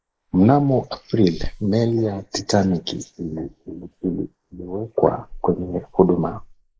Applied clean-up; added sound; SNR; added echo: neural mask model Resemble Enhance denoiser.